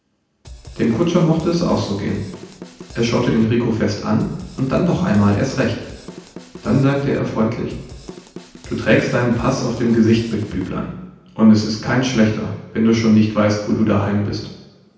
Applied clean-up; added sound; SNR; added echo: none; Drum / Drum kit; 18 dB; reverberation time 0.9 s.